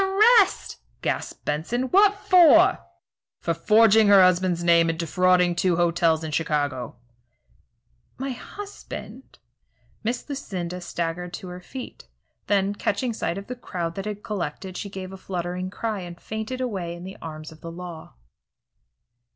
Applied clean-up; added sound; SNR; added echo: none; none; none; none.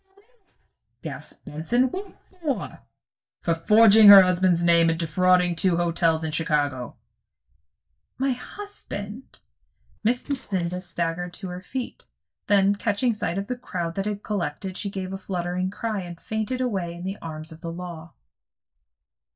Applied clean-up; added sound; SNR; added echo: neural mask model DeepFilterNet 3.